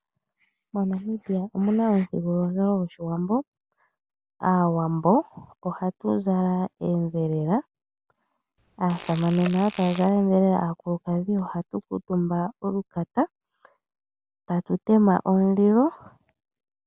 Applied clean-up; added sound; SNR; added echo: none; Fart; 16 dB; none.